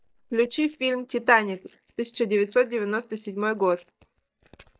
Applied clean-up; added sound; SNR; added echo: neural mask model DeepFilterNet 3.